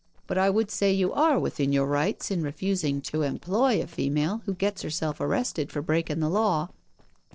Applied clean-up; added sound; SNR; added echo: neural separator model SepFormer DNS4.